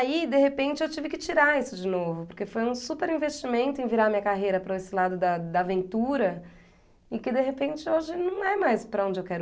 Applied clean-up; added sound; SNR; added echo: none; none; none; none.